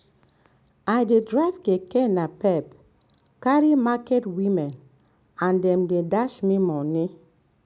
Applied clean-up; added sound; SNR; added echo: none; none; none; none.